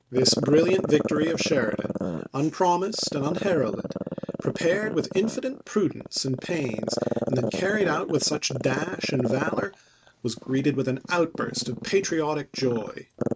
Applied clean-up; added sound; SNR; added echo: neural mask model RNNoise.